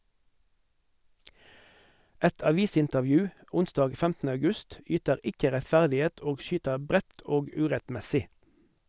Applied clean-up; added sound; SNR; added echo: none; none; none; none.